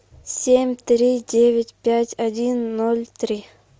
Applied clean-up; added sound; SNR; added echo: none; none; none; none.